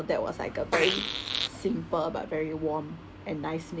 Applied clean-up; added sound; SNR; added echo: none; Fart; 2 dB; none.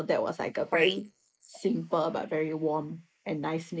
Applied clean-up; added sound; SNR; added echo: neural mask model Resemble Enhance denoiser.